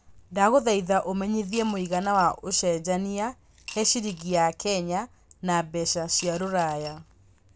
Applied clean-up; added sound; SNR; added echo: none; Coin (dropping) / Glass; 15 dB; none.